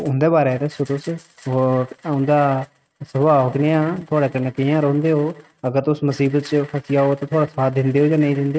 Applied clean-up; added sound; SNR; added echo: neural mask model RNNoise.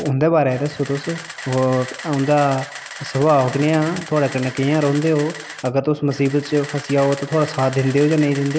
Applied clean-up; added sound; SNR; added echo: none; Camera; 15 dB; none.